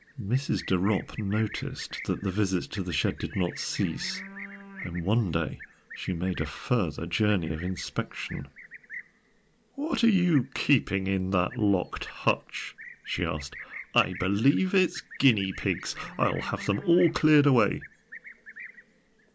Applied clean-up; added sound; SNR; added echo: none; Livestock, farm animals, working animals; 17 dB; none.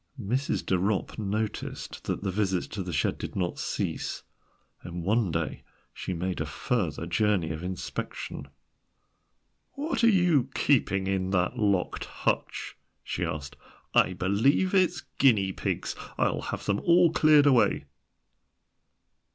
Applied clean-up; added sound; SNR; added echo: none; none; none; none.